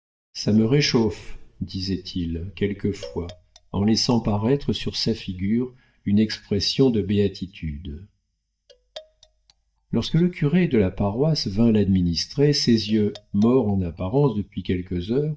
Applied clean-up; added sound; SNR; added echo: neural mask model DeepFilterNet 3.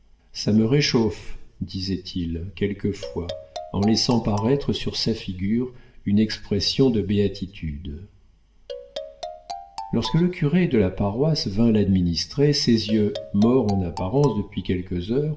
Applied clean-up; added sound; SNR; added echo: none; Marimba, xylophone; 14 dB; reverberation time 0.7 s.